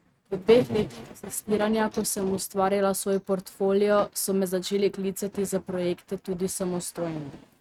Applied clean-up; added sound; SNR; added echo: neural mask model RNNoise.